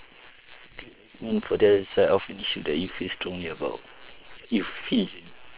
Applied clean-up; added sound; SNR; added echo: neural separator model SepFormer WHAM!.